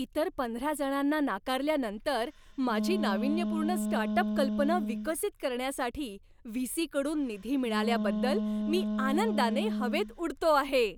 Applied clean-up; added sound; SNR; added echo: none; Wind instrument, woodwind instrument; 2 dB; none.